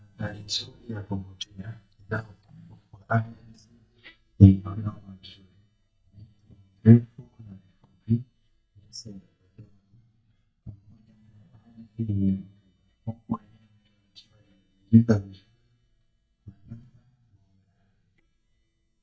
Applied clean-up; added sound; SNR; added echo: neural mask model DeepFilterNet 3.